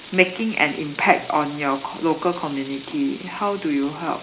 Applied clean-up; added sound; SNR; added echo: none; Frying (food); 19 dB; reverberation time 0.4 s.